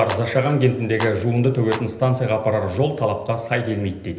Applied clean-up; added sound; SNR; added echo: none; Clapping; 13 dB; reverberation time 1.4 s.